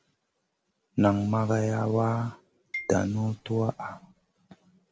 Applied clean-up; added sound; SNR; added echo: none; Marimba, xylophone; 15 dB; none.